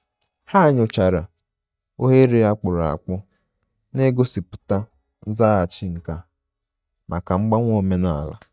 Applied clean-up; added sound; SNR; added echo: neural mask model DeepFilterNet 3.